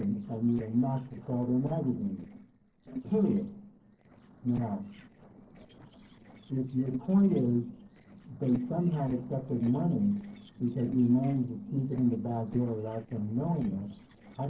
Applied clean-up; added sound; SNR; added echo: neural separator model SepFormer DNS4.